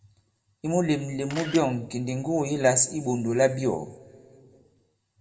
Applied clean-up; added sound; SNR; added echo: none; Camera; 10 dB; reverberation time 1.3 s.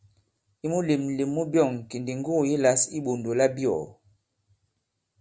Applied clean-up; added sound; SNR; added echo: none; none; none; none.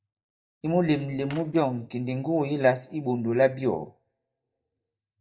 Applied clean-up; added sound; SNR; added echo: neural mask model DeepFilterNet 3.